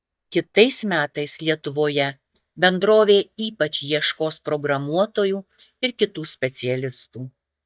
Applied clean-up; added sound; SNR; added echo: neural mask model DeepFilterNet 3.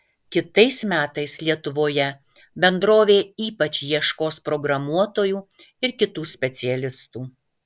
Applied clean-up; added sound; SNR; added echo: none; none; none; none.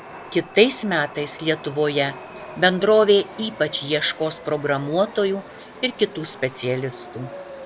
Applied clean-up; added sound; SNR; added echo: none; Chatter / Subway, metro, underground; 16 dB; none.